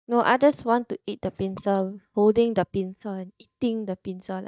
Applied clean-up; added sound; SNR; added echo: neural mask model DeepFilterNet 3.